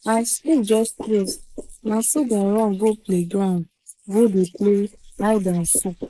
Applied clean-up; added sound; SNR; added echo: neural mask model Resemble Enhance denoiser.